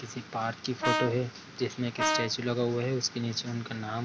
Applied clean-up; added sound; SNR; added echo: none; Brass instrument; 1 dB; none.